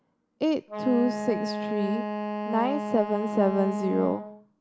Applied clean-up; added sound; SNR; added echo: none; Wind instrument, woodwind instrument; 5 dB; none.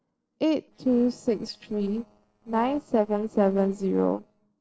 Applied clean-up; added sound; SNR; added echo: neural separator model SepFormer DNS4.